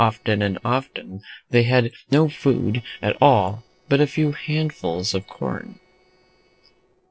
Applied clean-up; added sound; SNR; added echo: neural separator model SepFormer DNS4.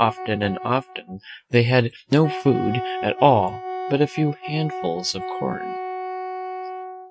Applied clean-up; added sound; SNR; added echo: neural mask model RNNoise.